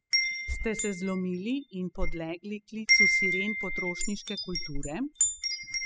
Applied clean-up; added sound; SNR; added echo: classical method spectral subtraction.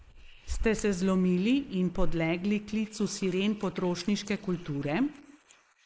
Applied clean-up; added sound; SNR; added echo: neural mask model Resemble Enhance denoiser.